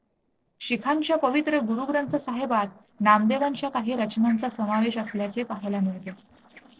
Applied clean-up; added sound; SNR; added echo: neural separator model SepFormer DNS4.